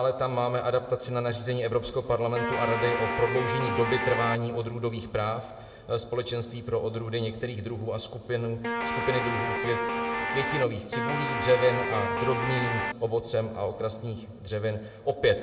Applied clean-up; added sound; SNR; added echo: none; Guitar; 1 dB; reverberation time 1.4 s.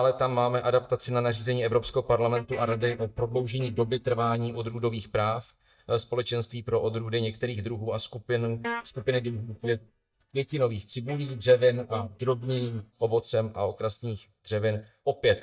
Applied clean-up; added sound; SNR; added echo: neural mask model DeepFilterNet 3.